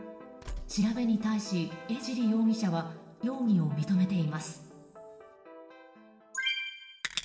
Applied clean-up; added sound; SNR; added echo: none; Tools; 15 dB; reverberation time 1.1 s.